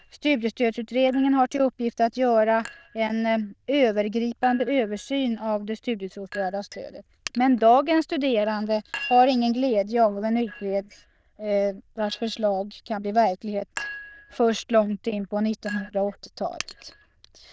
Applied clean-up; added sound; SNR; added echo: neural diffusion model UNIVERSE++.